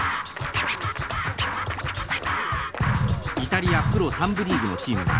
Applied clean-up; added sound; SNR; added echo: none; Scratching (performance technique); -4 dB; none.